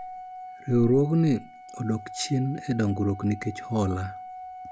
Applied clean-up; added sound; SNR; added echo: none; Organ; 14 dB; none.